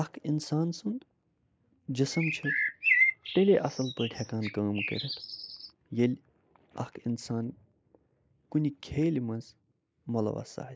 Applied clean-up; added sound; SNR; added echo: neural mask model Resemble Enhance denoiser.